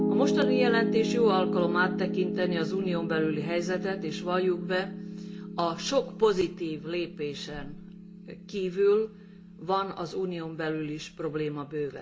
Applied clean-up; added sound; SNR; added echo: none; Piano; 3 dB; reverberation time 0.4 s.